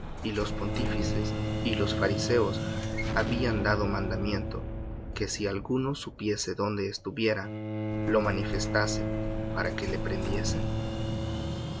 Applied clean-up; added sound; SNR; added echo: none; Bowed string instrument + Explosion; 0 dB; none.